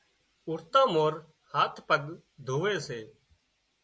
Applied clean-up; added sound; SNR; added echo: none; none; none; none.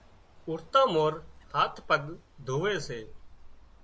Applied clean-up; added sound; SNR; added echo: none; Bird; 18 dB; none.